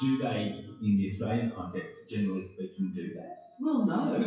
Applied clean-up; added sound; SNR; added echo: classical method WPE with log-MMSE.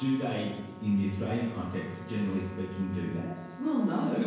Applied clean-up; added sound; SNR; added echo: none; Trumpet; 18 dB; reverberation time 1.0 s.